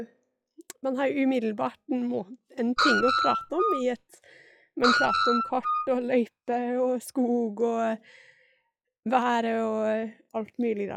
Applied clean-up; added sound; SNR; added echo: classical method log-MMSE.